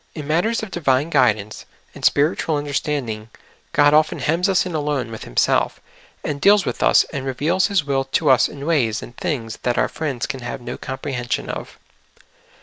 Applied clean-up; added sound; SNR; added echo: none; none; none; none.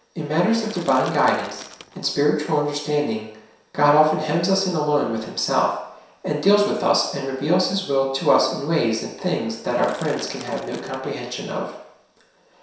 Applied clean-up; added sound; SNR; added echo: none; Crushing; 19 dB; reverberation time 0.7 s.